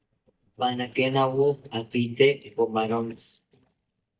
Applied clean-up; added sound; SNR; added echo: neural mask model DeepFilterNet 3.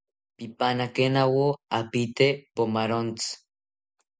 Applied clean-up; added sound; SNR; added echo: none; none; none; none.